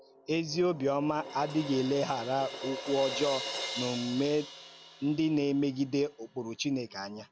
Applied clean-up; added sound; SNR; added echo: none; Crash cymbal; 11 dB; none.